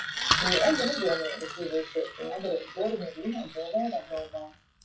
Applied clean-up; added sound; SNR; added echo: classical method WPE with log-MMSE.